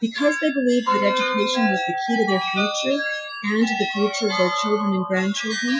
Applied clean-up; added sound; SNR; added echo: classical method Wiener filter.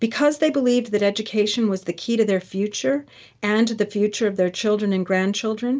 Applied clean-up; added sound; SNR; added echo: none; none; none; none.